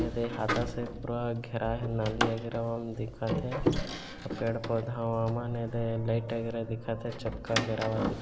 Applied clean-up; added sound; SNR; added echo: none; Door; 3 dB; none.